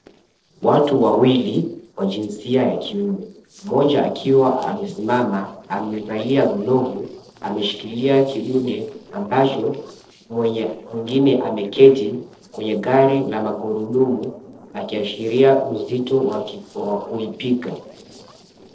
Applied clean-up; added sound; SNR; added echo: neural separator model SepFormer DNS4.